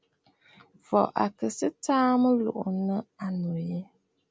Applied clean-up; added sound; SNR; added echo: none; none; none; none.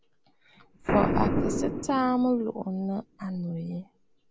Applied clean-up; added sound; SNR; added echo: none; Boom; 2 dB; none.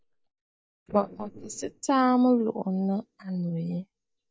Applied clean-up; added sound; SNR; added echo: neural mask model DeepFilterNet 3.